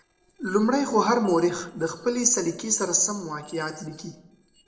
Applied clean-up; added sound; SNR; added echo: neural separator model SepFormer DNS4.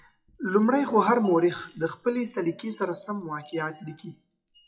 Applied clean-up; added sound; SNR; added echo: classical method WPE with log-MMSE.